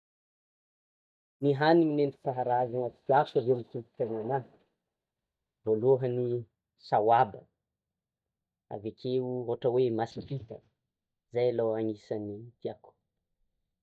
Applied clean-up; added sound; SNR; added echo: neural mask model DeepFilterNet 3.